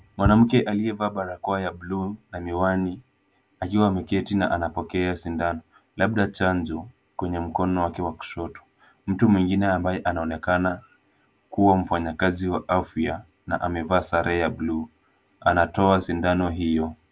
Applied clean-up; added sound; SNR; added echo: none; none; none; none.